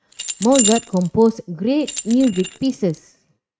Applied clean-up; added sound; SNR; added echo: neural mask model RNNoise.